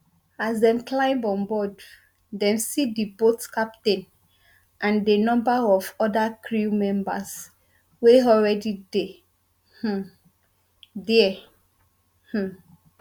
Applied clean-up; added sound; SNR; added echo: none; none; none; none.